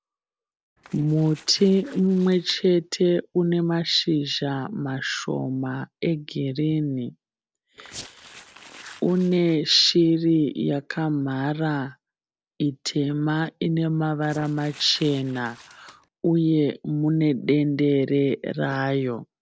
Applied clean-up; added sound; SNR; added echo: neural separator model SepFormer DNS4.